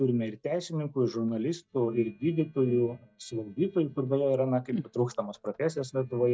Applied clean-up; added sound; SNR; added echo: neural mask model DeepFilterNet 3.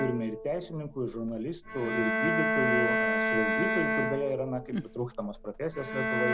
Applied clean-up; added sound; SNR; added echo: none; Bowed string instrument; -2 dB; none.